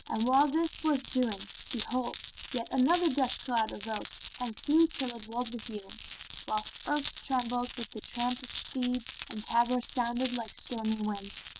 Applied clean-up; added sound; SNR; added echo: none; Glass; 2 dB; none.